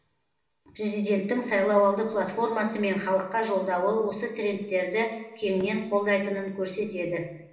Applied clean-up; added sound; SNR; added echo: none; none; none; reverberation time 0.8 s.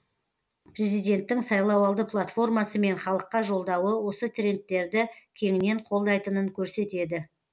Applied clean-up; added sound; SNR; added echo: none; none; none; none.